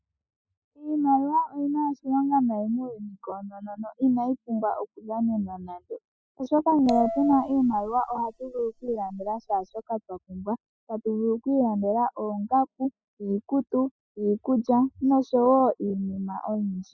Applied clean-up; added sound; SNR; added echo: classical method spectral subtraction.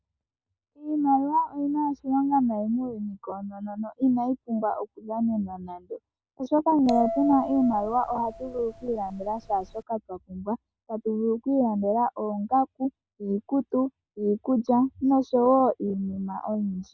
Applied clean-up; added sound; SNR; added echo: none; Bell; 9 dB; none.